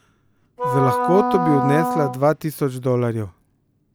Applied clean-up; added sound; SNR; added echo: none; Wind instrument, woodwind instrument; 2 dB; none.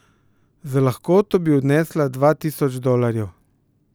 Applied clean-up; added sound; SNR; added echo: none; none; none; none.